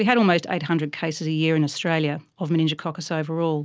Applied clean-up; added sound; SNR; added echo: none; none; none; none.